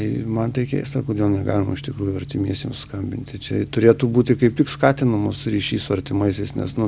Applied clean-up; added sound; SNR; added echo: none; none; none; none.